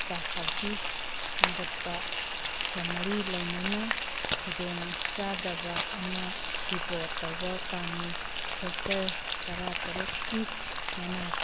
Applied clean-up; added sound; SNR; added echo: none; Frying (food); -5 dB; none.